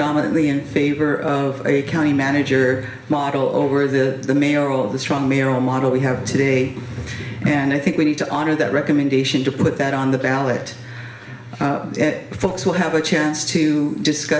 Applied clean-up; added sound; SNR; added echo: none; none; none; reverberation time 1.0 s.